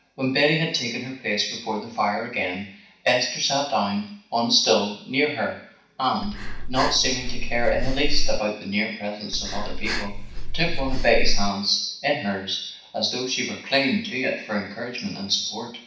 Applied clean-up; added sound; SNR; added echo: none; Breathing; -4 dB; reverberation time 0.6 s.